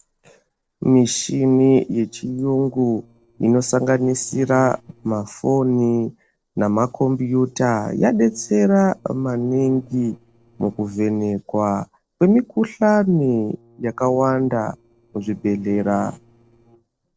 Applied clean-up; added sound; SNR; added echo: neural separator model SepFormer DNS4.